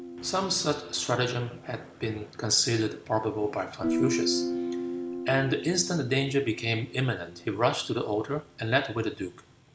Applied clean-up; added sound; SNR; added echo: none; Guitar; 7 dB; none.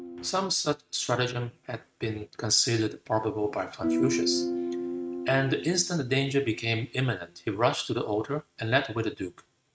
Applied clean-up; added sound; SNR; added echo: neural mask model RNNoise.